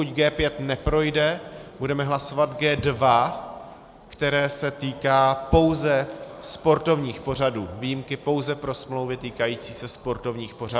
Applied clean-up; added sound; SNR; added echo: none; none; none; none.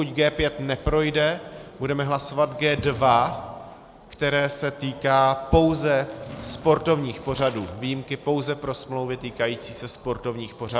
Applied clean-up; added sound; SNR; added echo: none; Tools + Drawer open or close; 18 dB; none.